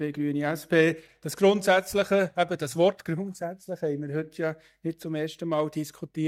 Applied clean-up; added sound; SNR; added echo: neural mask model DeepFilterNet 3.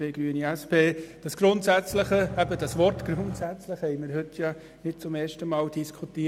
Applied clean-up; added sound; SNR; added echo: none; Engine / Truck / Car; 10 dB; none.